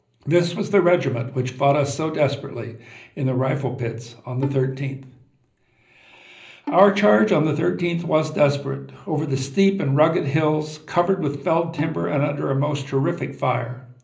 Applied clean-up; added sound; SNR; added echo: none; Bowed string instrument; 17 dB; reverberation time 0.5 s.